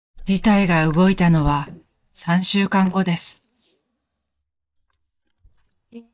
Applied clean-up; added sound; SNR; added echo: neural mask model DeepFilterNet 3.